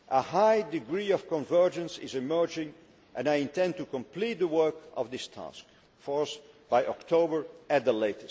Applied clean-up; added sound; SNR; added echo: none; none; none; none.